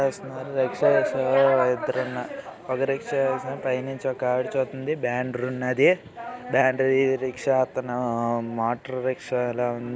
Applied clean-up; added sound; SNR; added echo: none; none; none; none.